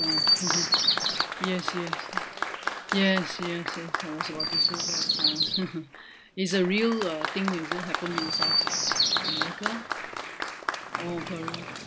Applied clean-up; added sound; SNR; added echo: none; Applause + Chirp, tweet; -3 dB; none.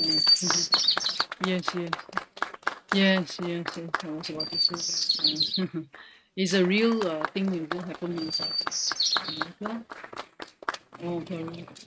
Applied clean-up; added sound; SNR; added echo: neural mask model RNNoise.